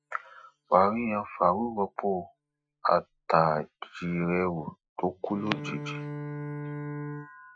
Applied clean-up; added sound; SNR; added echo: classical method Wiener filter.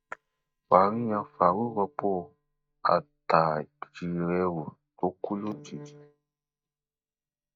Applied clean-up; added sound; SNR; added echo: neural mask model DeepFilterNet 3.